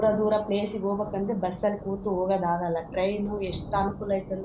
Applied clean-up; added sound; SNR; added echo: none; Thunder; 13 dB; none.